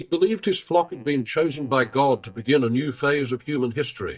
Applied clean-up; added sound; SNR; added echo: neural mask model DeepFilterNet 3.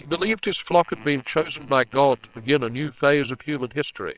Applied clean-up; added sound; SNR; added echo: neural separator model SepFormer WHAMR!.